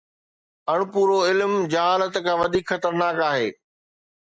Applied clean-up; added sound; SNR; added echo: none; none; none; none.